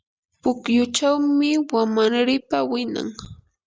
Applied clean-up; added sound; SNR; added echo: none; none; none; none.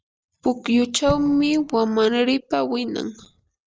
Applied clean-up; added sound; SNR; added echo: neural separator model SepFormer DNS4.